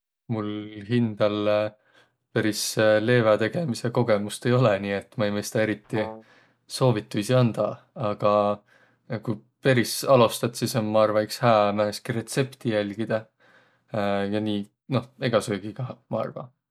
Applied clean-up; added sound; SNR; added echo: none; Brass instrument; 12 dB; none.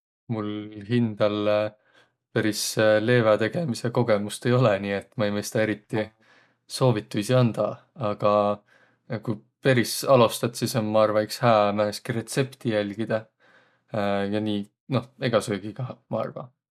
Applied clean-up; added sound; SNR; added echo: neural mask model DeepFilterNet 3.